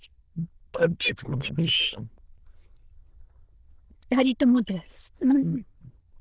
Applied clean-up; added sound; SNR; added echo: neural diffusion model UNIVERSE++.